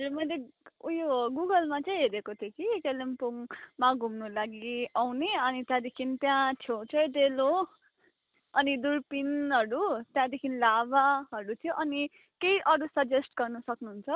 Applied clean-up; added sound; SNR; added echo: none; none; none; none.